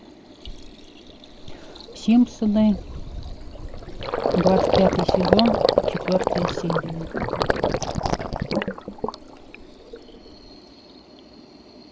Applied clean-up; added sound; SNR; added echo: none; Gurgling; 0 dB; none.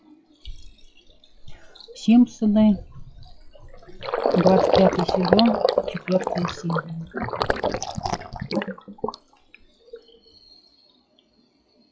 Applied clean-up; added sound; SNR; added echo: classical method log-MMSE.